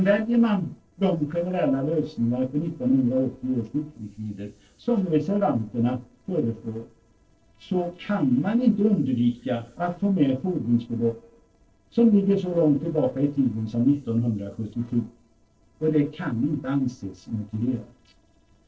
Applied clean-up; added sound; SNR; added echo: neural separator model SepFormer DNS4.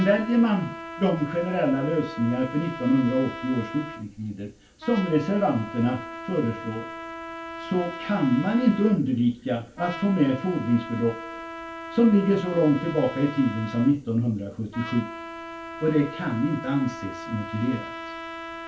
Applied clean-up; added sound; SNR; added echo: none; Trumpet; 12 dB; reverberation time 0.2 s.